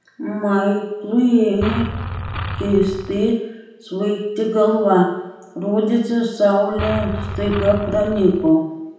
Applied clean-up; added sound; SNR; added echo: none; Engine; 8 dB; reverberation time 0.8 s.